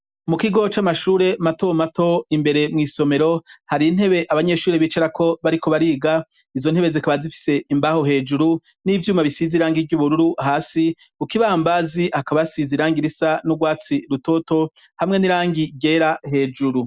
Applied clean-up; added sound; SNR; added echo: none; none; none; none.